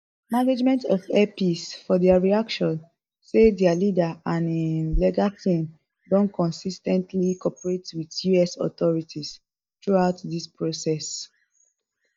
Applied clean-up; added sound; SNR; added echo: neural mask model DeepFilterNet 3.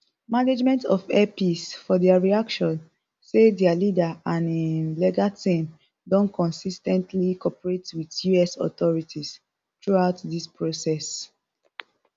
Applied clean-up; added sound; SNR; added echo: none; none; none; none.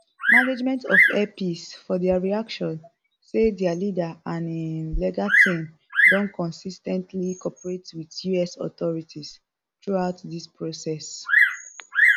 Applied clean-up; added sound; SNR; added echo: none; Bird vocalization, bird call, bird song; -2 dB; none.